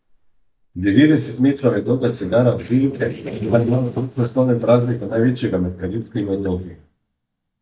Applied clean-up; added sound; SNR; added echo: neural mask model DeepFilterNet 3.